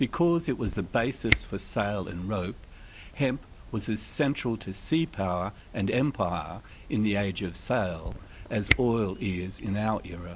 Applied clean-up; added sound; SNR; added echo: none; Camera; 8 dB; none.